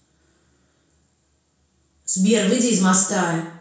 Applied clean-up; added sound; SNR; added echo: none; none; none; reverberation time 0.6 s.